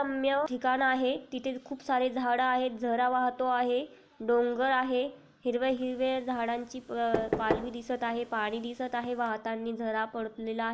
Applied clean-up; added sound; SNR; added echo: none; Knock / Wood; 8 dB; none.